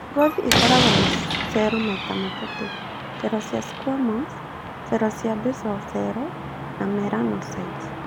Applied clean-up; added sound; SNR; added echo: none; Slam; 1 dB; none.